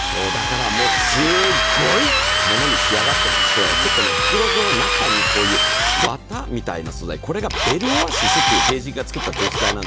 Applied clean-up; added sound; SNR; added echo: none; Drill; -5 dB; none.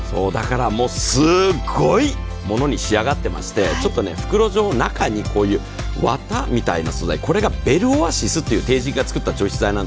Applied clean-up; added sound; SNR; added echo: none; none; none; none.